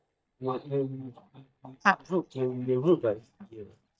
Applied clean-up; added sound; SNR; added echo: neural mask model DeepFilterNet 3.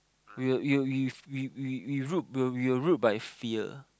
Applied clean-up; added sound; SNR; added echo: none; none; none; none.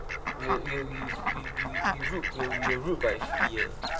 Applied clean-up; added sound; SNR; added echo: none; Fowl; -4 dB; reverberation time 1.4 s.